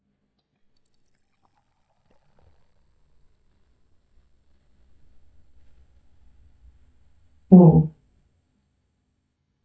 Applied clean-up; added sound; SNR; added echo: neural mask model DeepFilterNet 3.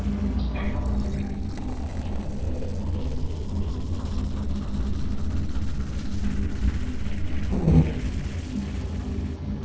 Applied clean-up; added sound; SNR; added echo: neural separator model SepFormer DNS4.